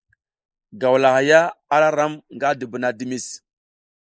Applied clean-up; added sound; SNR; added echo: neural mask model Resemble Enhance denoiser.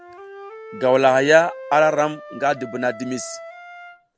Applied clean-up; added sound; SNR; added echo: none; Wind instrument, woodwind instrument; 16 dB; none.